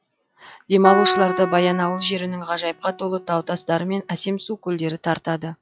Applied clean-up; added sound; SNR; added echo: classical method log-MMSE.